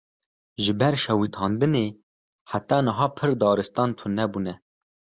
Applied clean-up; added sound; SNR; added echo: none; none; none; none.